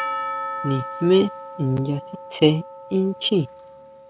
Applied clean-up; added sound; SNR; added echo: none; Percussion; 10 dB; none.